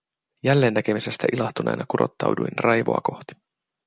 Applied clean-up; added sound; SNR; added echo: none; none; none; none.